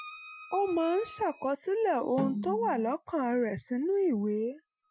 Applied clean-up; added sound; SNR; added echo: classical method Wiener filter.